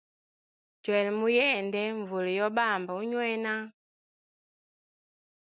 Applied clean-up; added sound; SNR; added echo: none; none; none; none.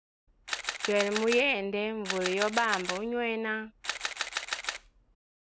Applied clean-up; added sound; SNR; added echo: none; Camera; 5 dB; none.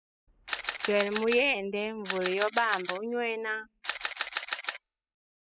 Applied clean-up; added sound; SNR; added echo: classical method spectral subtraction.